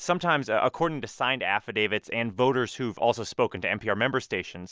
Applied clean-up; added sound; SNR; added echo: none; none; none; none.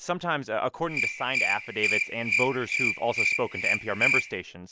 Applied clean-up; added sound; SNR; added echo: none; Cricket; -3 dB; none.